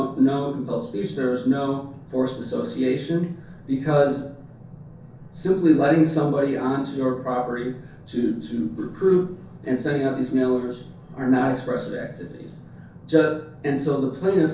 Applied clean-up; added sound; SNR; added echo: none; none; none; reverberation time 0.6 s.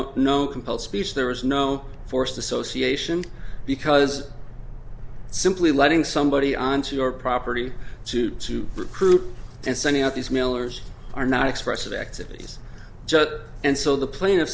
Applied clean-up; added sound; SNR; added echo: none; none; none; none.